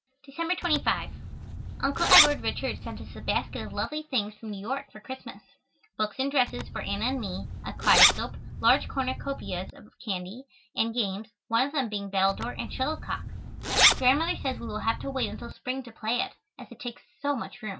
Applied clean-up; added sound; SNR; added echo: none; Zipper (clothing); 0 dB; none.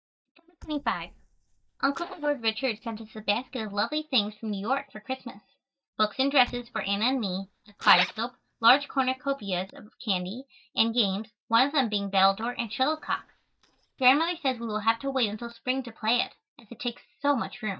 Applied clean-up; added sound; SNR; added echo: neural mask model DeepFilterNet 3.